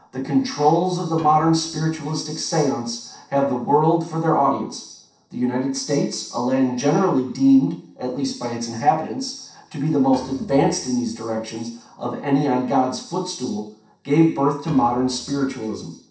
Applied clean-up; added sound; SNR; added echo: neural separator model SepFormer DNS4.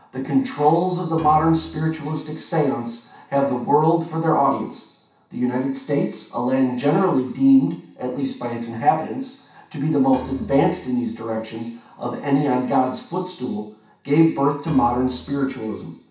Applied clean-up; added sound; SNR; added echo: none; Piano; 18 dB; reverberation time 0.7 s.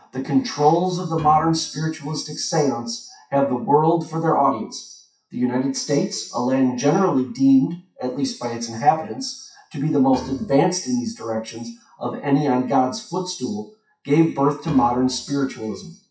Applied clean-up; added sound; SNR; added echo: classical method WPE with log-MMSE.